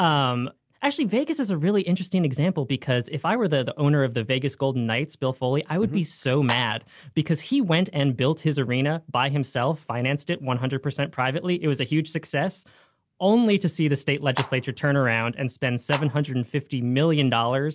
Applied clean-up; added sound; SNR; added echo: none; Clapping; 10 dB; none.